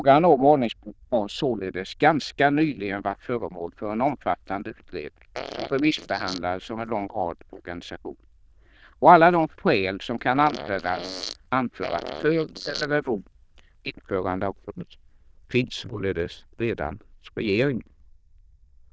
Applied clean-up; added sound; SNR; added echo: neural diffusion model UNIVERSE++.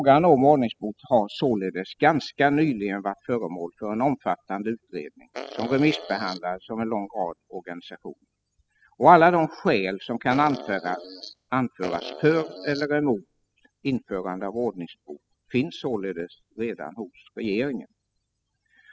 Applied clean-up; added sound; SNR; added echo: classical method spectral subtraction.